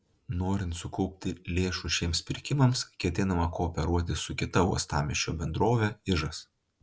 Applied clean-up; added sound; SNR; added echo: none; none; none; none.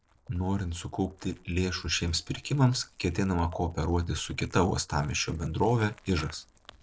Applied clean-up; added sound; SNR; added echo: neural separator model SepFormer DNS4.